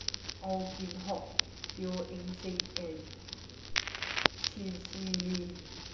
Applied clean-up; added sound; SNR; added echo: none; Crackle; -1 dB; reverberation time 0.8 s.